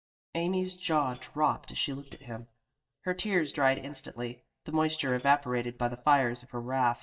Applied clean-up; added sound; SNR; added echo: neural mask model DeepFilterNet 3.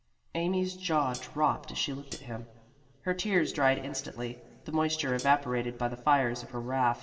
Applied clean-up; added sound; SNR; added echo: none; Hi-hat; 16 dB; reverberation time 2.4 s.